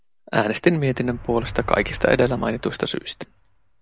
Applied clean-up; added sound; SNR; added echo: none; Motor vehicle (road); 16 dB; none.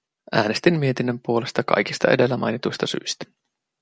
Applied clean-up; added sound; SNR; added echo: none; none; none; none.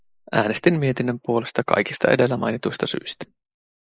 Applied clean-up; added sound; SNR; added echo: neural mask model Resemble Enhance denoiser.